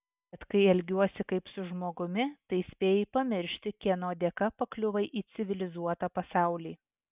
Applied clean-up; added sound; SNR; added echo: none; none; none; none.